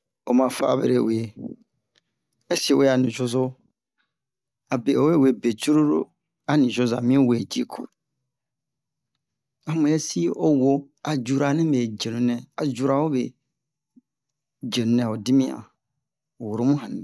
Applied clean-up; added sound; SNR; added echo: none; none; none; none.